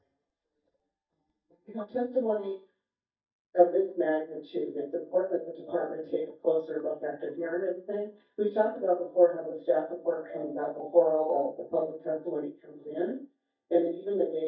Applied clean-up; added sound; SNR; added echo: neural mask model DeepFilterNet 3.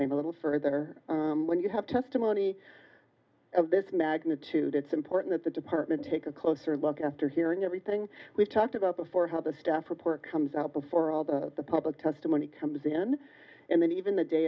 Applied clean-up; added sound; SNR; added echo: none; none; none; none.